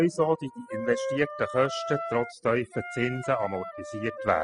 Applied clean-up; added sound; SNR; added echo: classical method spectral subtraction.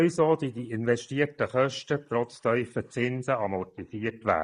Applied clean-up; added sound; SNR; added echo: neural mask model Resemble Enhance denoiser.